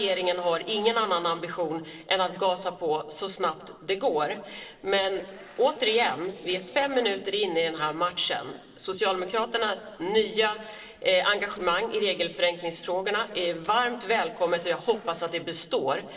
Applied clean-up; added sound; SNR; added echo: neural separator model SepFormer DNS4.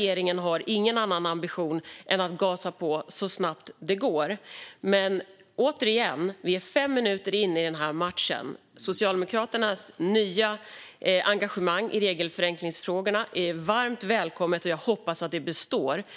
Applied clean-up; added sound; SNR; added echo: none; none; none; none.